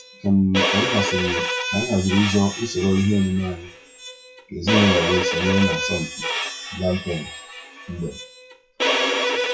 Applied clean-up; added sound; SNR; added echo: classical method WPE with log-MMSE.